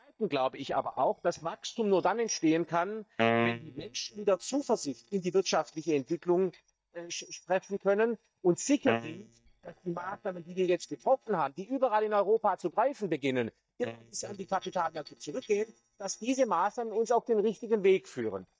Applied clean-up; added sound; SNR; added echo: neural mask model DeepFilterNet 3.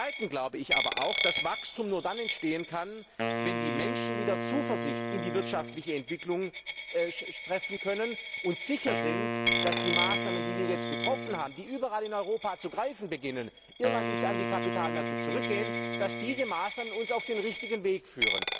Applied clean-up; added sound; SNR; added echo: none; Wind instrument, woodwind instrument + Coin (dropping); -1 dB; none.